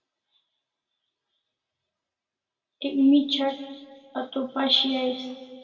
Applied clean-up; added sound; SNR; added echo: none; none; none; reverberation time 1.7 s.